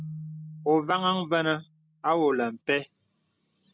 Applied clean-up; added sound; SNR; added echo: none; Keyboard (musical); 17 dB; none.